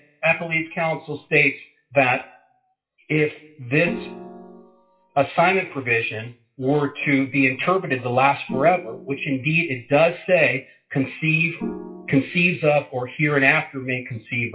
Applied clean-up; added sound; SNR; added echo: classical method WPE with log-MMSE.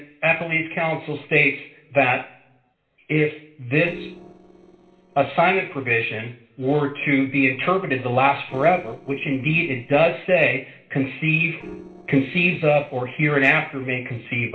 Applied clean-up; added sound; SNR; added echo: neural separator model SepFormer DNS4.